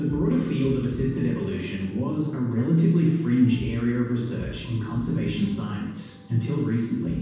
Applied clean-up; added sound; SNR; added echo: none; none; none; reverberation time 1.2 s.